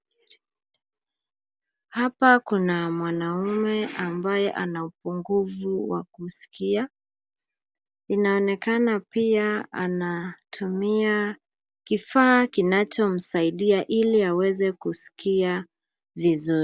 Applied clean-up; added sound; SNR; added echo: none; none; none; none.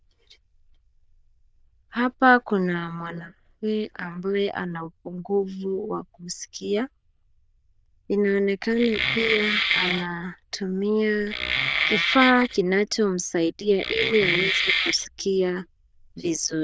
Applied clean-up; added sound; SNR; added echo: neural diffusion model UNIVERSE++.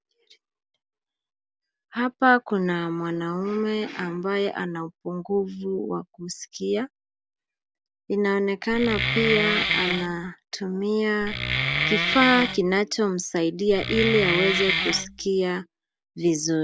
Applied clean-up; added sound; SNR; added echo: none; Wood; 0 dB; none.